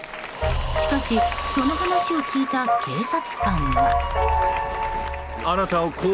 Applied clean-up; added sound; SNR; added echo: none; Breathing + Applause; 11 dB; none.